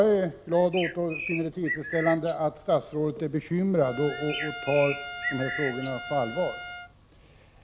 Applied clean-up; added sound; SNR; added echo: none; Bird + Trumpet; 9 dB; none.